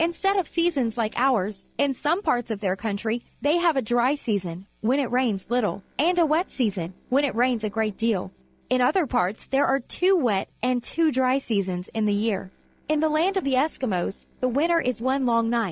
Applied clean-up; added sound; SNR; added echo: neural separator model SepFormer DNS4.